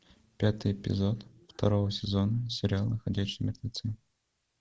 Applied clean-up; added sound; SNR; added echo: none; none; none; none.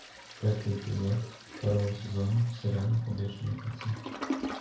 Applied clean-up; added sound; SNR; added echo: none; Toilet flush; 11 dB; reverberation time 0.6 s.